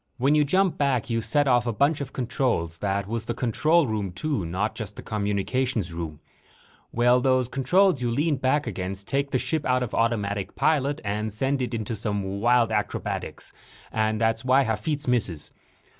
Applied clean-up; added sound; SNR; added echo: none; none; none; none.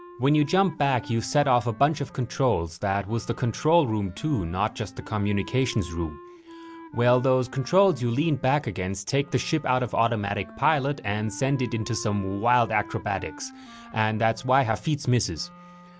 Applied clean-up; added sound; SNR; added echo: none; Wind instrument, woodwind instrument; 20 dB; none.